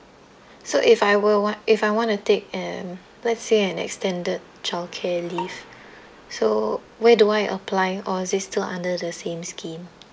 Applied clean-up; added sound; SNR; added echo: none; Bowed string instrument; 18 dB; none.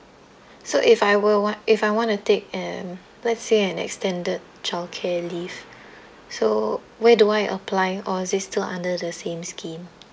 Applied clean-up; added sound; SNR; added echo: none; none; none; none.